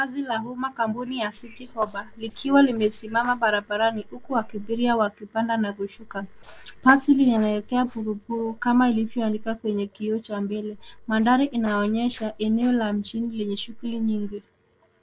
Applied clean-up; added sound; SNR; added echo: neural separator model SepFormer DNS4.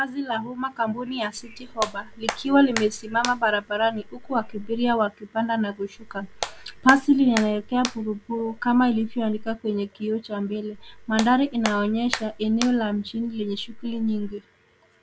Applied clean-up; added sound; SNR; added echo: none; Hands; 11 dB; none.